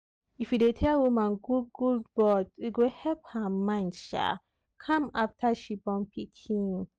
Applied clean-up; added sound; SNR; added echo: none; none; none; none.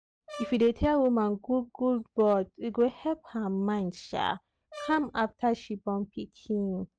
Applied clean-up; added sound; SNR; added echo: none; Brass instrument; 16 dB; none.